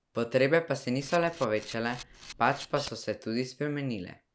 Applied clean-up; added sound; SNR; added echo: none; Camera; 17 dB; none.